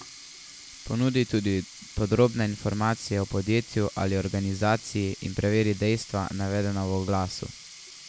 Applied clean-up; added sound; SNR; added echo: none; Sink (filling or washing); 18 dB; none.